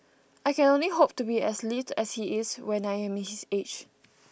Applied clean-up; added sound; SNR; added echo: none; none; none; none.